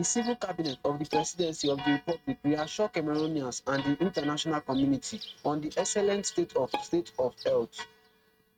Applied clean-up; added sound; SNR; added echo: neural mask model RNNoise.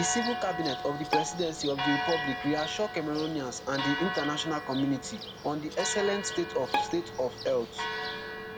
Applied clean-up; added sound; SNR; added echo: none; Bowed string instrument + Church bell; 3 dB; none.